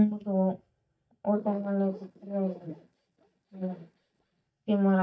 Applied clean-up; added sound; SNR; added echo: neural mask model DeepFilterNet 3.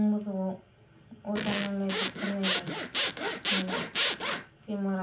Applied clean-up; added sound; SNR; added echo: none; Zipper (clothing) / Sawing; -3 dB; reverberation time 0.2 s.